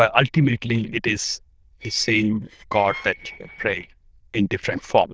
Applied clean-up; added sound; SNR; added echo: neural diffusion model UNIVERSE++.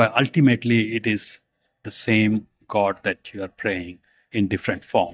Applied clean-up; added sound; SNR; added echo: neural mask model DeepFilterNet 3.